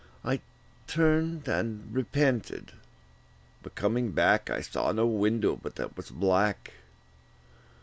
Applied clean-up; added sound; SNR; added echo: none; none; none; none.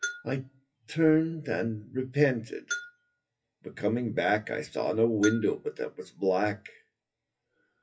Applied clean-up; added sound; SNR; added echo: classical method WPE with log-MMSE.